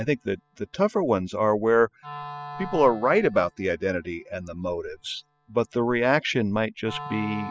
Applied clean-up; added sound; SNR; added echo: classical method spectral subtraction.